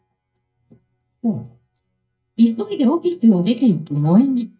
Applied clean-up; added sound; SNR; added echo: neural mask model DeepFilterNet 3.